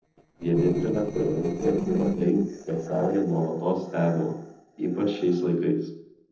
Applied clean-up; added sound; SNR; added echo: neural separator model SepFormer DNS4.